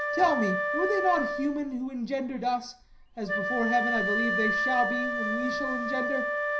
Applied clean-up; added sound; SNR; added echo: none; Wind instrument, woodwind instrument; 0 dB; reverberation time 0.4 s.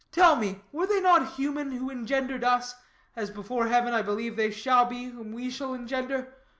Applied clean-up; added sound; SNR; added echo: none; none; none; none.